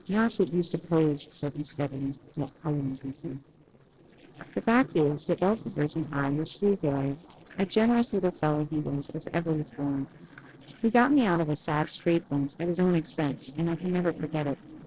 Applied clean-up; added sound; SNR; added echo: neural separator model SepFormer DNS4.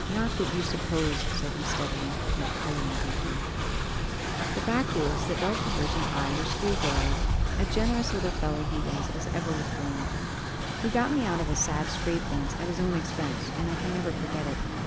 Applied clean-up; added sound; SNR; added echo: none; Train; -3 dB; none.